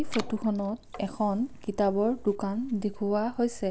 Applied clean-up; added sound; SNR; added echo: none; Water / Splash, splatter; 16 dB; none.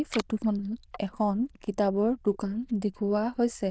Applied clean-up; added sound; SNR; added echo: neural diffusion model UNIVERSE++.